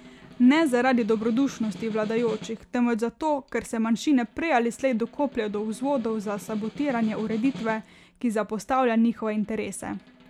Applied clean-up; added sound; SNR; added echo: none; Snare drum; 20 dB; none.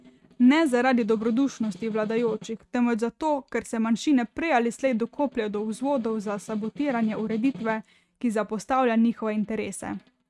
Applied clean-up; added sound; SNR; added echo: neural mask model RNNoise.